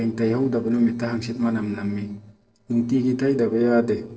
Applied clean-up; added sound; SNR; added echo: neural separator model SepFormer DNS4.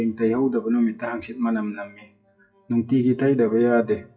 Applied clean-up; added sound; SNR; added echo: classical method WPE with log-MMSE.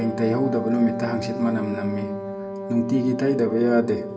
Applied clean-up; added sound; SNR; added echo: none; Wind instrument, woodwind instrument; 8 dB; reverberation time 1.7 s.